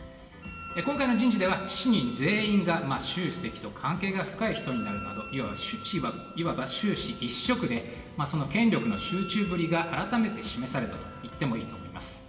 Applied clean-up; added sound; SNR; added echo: none; Wind instrument, woodwind instrument; 16 dB; reverberation time 2.2 s.